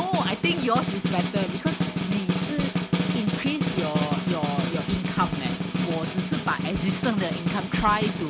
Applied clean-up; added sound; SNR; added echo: none; Snare drum; -1 dB; none.